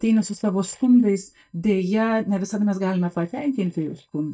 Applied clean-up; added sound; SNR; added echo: neural mask model DeepFilterNet 3.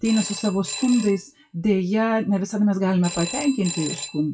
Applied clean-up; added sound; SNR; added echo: classical method WPE with log-MMSE.